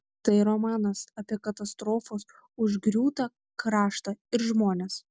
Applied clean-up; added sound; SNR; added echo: none; none; none; none.